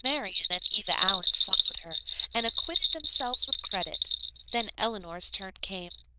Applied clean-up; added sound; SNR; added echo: neural diffusion model UNIVERSE++.